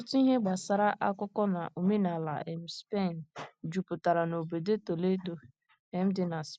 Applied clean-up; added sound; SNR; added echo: none; none; none; none.